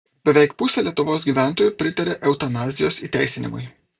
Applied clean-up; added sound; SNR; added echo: none; none; none; none.